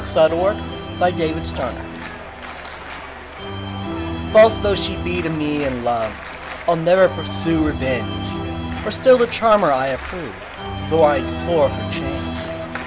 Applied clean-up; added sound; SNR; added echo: none; Organ; 7 dB; none.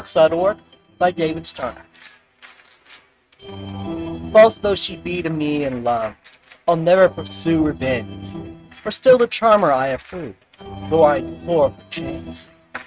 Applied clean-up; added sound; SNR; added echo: neural mask model RNNoise.